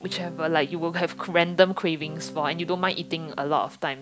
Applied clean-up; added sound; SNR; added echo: none; Electric guitar / Strum; 16 dB; none.